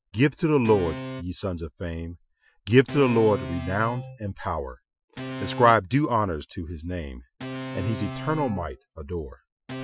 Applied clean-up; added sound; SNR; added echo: classical method Wiener filter.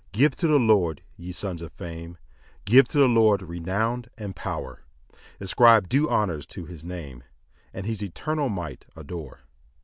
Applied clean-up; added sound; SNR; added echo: none; none; none; none.